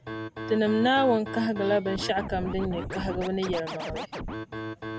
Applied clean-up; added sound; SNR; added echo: none; Scratching (performance technique); 8 dB; none.